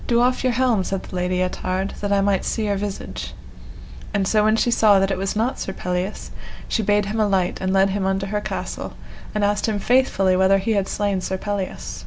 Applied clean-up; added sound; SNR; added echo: none; none; none; none.